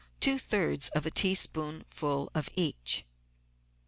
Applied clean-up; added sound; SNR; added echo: none; none; none; none.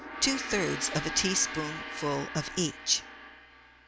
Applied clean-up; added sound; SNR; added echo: none; Gong; 7 dB; none.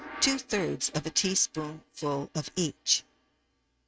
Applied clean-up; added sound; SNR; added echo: neural mask model RNNoise.